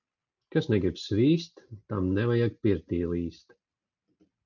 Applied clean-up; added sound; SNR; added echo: none; none; none; none.